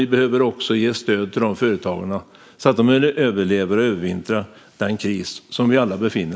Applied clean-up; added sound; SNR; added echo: none; none; none; none.